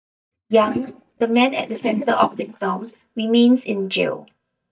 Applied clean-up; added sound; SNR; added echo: neural mask model DeepFilterNet 3.